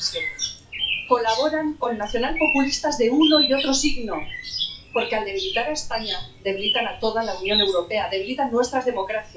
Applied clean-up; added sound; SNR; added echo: classical method WPE with log-MMSE.